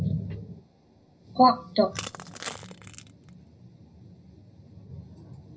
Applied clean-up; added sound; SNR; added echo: none; Crushing; 12 dB; reverberation time 0.5 s.